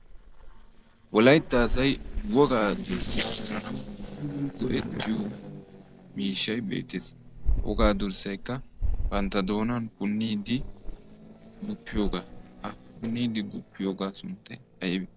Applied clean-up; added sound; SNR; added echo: neural separator model SepFormer DNS4.